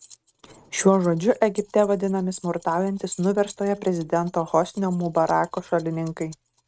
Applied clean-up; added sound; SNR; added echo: neural mask model RNNoise.